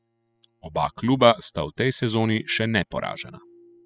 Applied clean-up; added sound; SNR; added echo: classical method spectral subtraction.